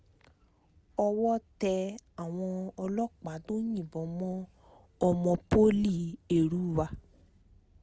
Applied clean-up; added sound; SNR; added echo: none; none; none; none.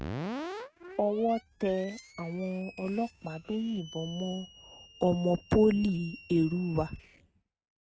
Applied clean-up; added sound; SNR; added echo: neural mask model RNNoise.